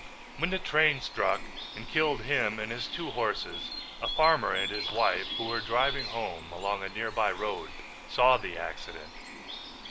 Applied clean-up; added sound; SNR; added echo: none; Bird; 10 dB; none.